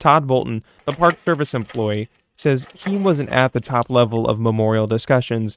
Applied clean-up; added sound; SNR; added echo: neural mask model RNNoise.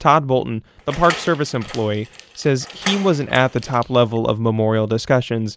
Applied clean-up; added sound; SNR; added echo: none; Door; 15 dB; none.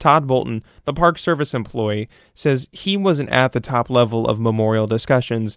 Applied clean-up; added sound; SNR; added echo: none; none; none; none.